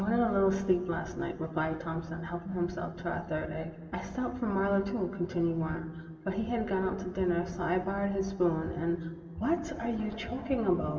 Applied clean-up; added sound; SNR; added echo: none; none; none; reverberation time 2.4 s.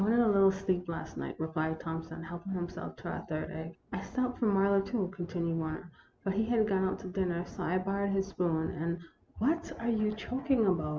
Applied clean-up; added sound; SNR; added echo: none; none; none; none.